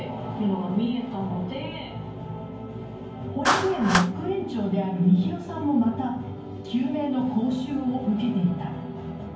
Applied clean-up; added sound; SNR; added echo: none; Clapping; 9 dB; reverberation time 0.9 s.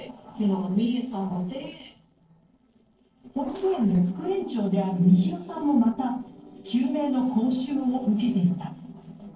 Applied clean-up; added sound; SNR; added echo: neural separator model SepFormer DNS4.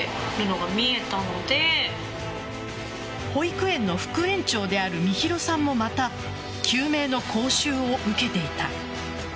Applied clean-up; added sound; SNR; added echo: none; none; none; none.